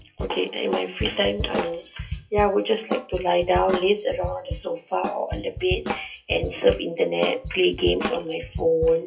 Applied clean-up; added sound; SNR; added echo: classical method WPE with log-MMSE.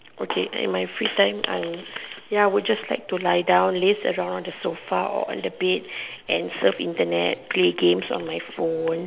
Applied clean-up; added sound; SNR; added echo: none; none; none; none.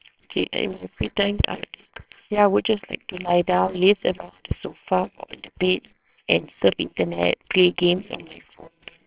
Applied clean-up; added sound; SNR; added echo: neural separator model SepFormer WHAMR!.